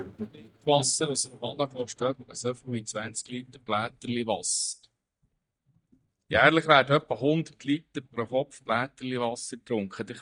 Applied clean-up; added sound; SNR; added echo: neural mask model DeepFilterNet 3.